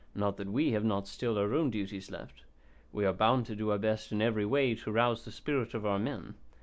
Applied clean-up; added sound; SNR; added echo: none; none; none; none.